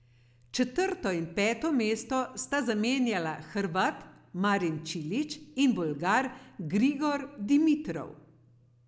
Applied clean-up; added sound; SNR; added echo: none; none; none; none.